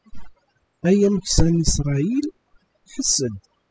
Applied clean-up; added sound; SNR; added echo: classical method spectral subtraction.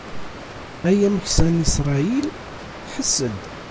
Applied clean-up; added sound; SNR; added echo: none; Water; 14 dB; none.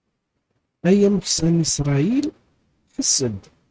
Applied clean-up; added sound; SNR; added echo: neural mask model RNNoise.